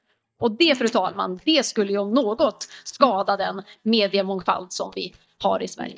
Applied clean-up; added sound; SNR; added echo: neural mask model DeepFilterNet 3.